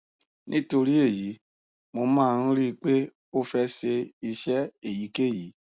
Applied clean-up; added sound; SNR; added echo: none; none; none; none.